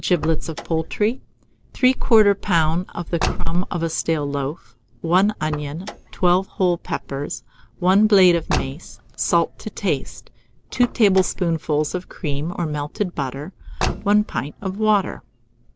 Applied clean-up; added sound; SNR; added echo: none; Car; 14 dB; none.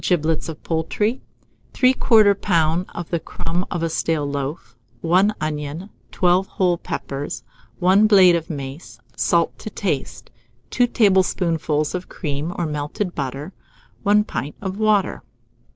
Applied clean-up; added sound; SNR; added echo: none; none; none; none.